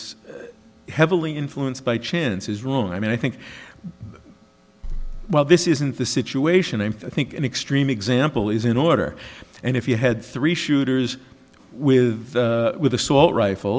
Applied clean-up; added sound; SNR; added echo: none; none; none; none.